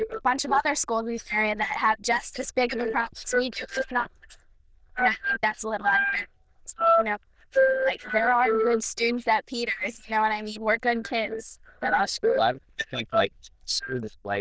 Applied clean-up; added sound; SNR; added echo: neural diffusion model UNIVERSE++.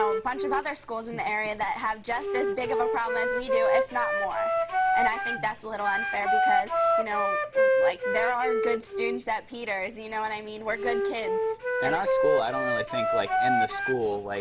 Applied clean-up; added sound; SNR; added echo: none; Wind instrument, woodwind instrument; -3 dB; none.